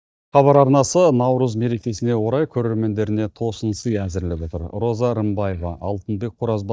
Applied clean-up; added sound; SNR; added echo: neural mask model DeepFilterNet 3.